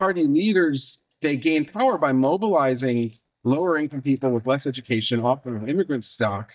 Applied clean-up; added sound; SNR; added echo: neural mask model DeepFilterNet 3.